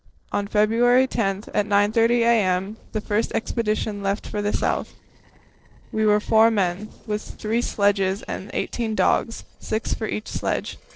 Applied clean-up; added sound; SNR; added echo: neural separator model SepFormer DNS4.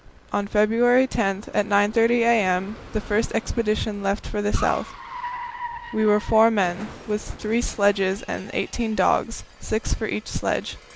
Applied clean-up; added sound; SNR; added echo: none; Car; 17 dB; none.